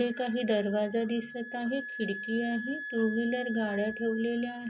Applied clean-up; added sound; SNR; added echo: none; Wind instrument, woodwind instrument; 10 dB; none.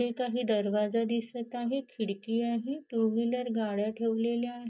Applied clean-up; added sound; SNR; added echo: neural mask model DeepFilterNet 3.